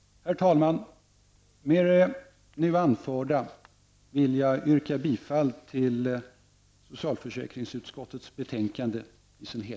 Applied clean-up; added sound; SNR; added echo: none; none; none; none.